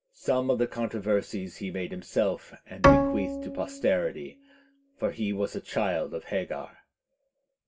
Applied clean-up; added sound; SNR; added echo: none; Bowed string instrument; -3 dB; reverberation time 0.2 s.